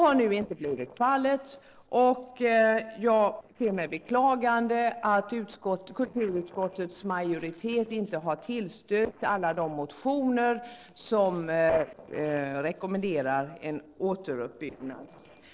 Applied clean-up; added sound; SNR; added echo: neural separator model SepFormer DNS4.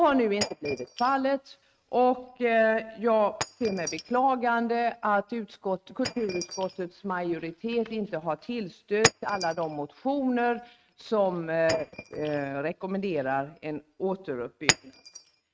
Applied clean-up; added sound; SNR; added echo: neural mask model RNNoise.